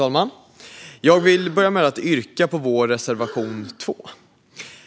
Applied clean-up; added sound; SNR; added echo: none; Breathing; 20 dB; none.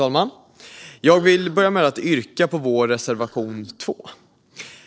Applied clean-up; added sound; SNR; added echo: neural separator model SepFormer DNS4.